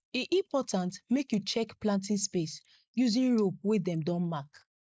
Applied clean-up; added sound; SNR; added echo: neural mask model Resemble Enhance denoiser.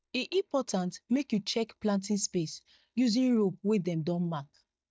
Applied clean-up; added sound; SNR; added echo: neural mask model DeepFilterNet 3.